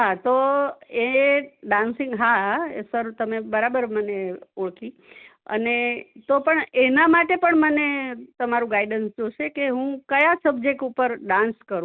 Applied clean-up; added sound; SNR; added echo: none; none; none; none.